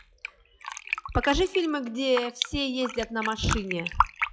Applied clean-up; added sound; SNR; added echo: classical method log-MMSE.